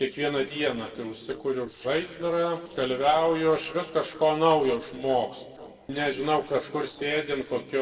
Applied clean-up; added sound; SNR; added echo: neural separator model SepFormer DNS4.